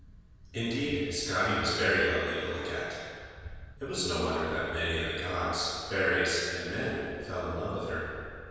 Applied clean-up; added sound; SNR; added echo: none; Thunder; 17 dB; reverberation time 1.9 s.